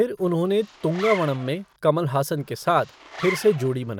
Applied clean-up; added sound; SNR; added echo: none; Zipper (clothing); 14 dB; none.